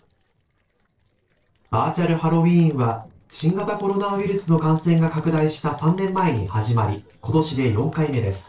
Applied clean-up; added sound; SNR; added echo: neural separator model SepFormer DNS4.